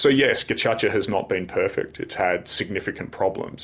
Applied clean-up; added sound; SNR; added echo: none; none; none; none.